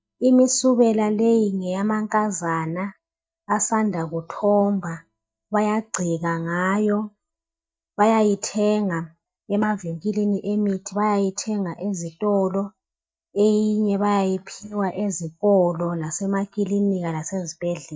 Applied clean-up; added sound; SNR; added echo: neural mask model DeepFilterNet 3.